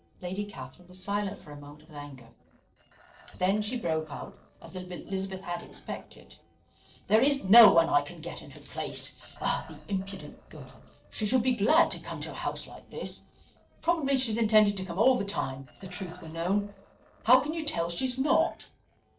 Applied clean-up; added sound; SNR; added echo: neural separator model SepFormer DNS4.